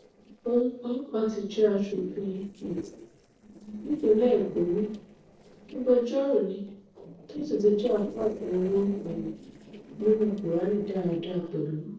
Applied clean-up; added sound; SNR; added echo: neural separator model SepFormer DNS4.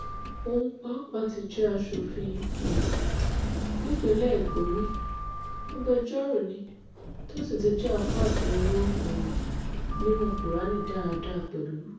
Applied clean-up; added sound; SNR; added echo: none; Sliding door; 0 dB; reverberation time 0.6 s.